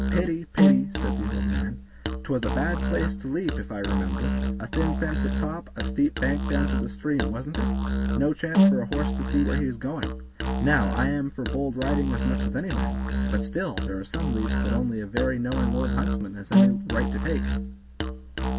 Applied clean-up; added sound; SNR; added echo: none; Musical instrument; -3 dB; none.